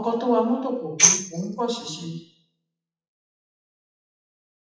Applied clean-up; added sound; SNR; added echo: classical method WPE with log-MMSE.